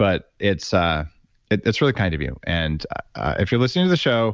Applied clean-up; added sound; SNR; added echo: none; none; none; none.